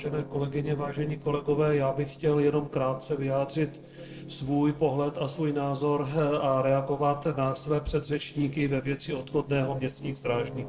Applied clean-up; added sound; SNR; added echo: neural separator model SepFormer DNS4.